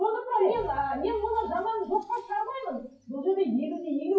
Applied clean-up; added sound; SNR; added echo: classical method WPE with log-MMSE.